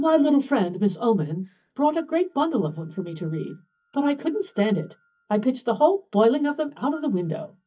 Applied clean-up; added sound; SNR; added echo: neural mask model DeepFilterNet 3.